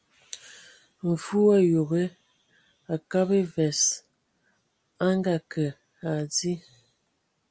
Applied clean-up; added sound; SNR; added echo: none; none; none; none.